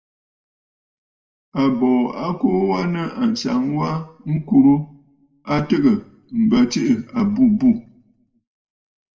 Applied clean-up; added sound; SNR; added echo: none; none; none; reverberation time 0.6 s.